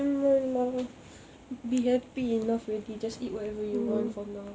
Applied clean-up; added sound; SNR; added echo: none; none; none; none.